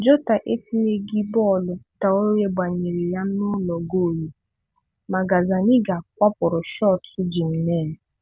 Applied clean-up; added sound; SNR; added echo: none; none; none; none.